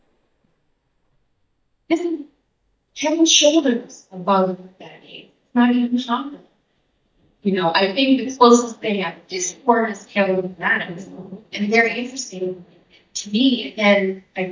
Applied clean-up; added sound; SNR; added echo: neural mask model DeepFilterNet 3.